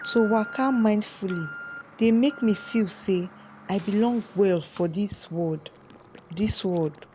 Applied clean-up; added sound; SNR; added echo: none; Shatter + Alarm; 16 dB; none.